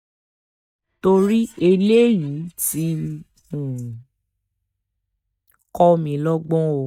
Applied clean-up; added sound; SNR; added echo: neural mask model DeepFilterNet 3.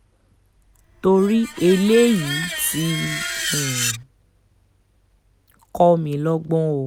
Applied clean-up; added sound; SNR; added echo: none; Screech; 7 dB; none.